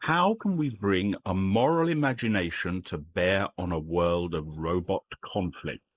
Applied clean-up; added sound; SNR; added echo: neural mask model Resemble Enhance denoiser.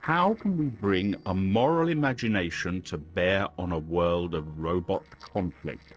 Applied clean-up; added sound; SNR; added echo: neural separator model SepFormer DNS4.